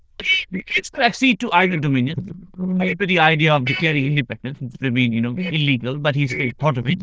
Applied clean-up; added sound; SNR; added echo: neural diffusion model UNIVERSE++.